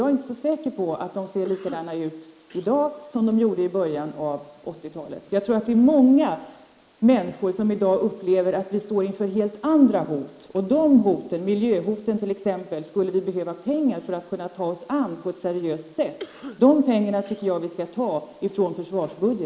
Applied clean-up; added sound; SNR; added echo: neural mask model Resemble Enhance denoiser.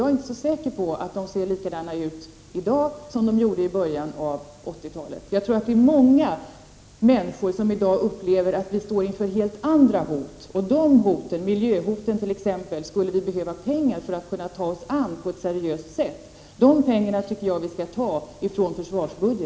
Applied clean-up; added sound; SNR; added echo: none; none; none; none.